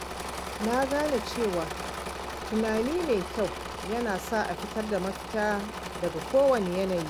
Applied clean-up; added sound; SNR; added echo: none; Engine / Mechanisms; 7 dB; none.